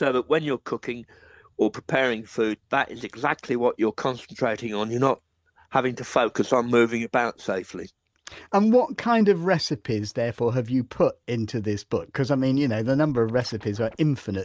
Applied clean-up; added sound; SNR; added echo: neural mask model RNNoise.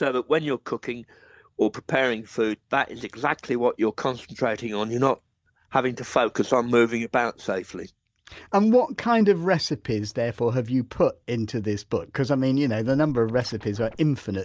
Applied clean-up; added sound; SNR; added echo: neural mask model DeepFilterNet 3.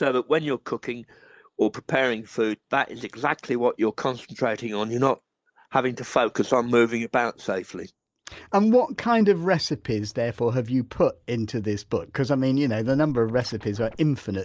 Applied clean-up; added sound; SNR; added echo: neural mask model Resemble Enhance denoiser.